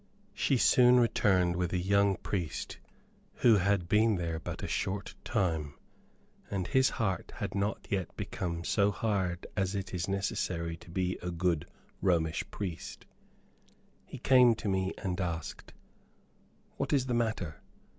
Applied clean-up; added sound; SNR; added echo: none; none; none; none.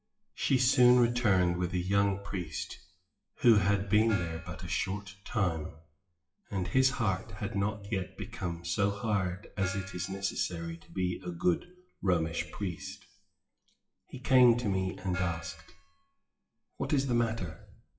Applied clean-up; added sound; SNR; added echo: classical method WPE with log-MMSE.